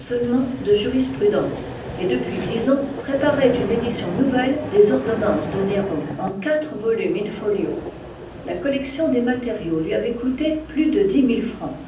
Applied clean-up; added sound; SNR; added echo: none; Vehicle; 11 dB; reverberation time 0.6 s.